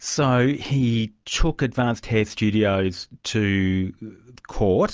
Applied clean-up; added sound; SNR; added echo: none; none; none; none.